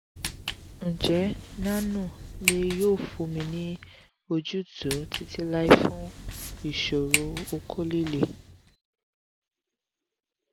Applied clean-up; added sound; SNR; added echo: none; Walk, footsteps; 6 dB; none.